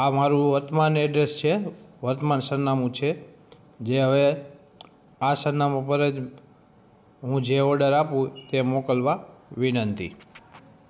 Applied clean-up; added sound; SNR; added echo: none; none; none; none.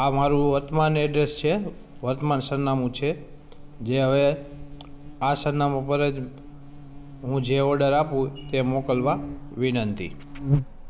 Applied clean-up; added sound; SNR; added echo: none; Buzz; 10 dB; none.